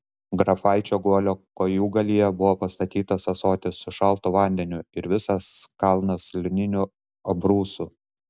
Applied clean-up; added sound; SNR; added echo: none; none; none; none.